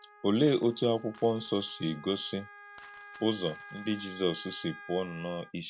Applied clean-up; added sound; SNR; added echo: none; Coin (dropping) + Wind instrument, woodwind instrument; 18 dB; none.